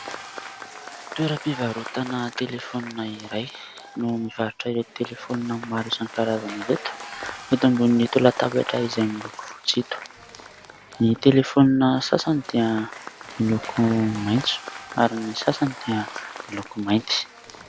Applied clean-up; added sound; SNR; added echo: none; Applause / Crowd / Cheering; 15 dB; none.